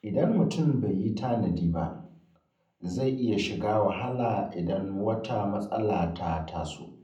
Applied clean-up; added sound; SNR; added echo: none; none; none; reverberation time 0.6 s.